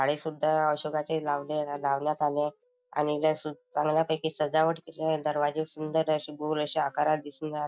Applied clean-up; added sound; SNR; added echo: neural mask model DeepFilterNet 3.